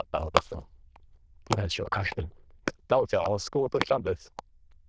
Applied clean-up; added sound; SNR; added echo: neural diffusion model UNIVERSE++.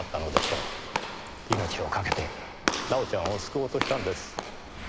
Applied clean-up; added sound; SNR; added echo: none; Walk, footsteps / Slam; 1 dB; none.